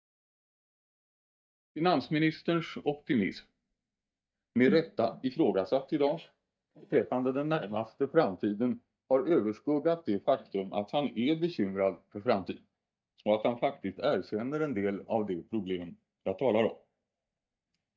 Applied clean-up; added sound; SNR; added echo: neural mask model DeepFilterNet 3.